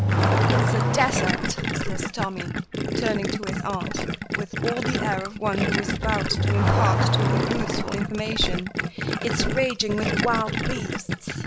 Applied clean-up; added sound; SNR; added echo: none; Accelerating, revving, vroom / Car + Gurgling; -4 dB; none.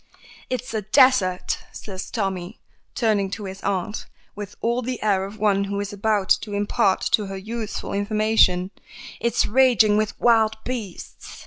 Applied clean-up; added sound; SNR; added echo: none; none; none; none.